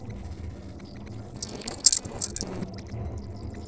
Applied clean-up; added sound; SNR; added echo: neural separator model SepFormer DNS4.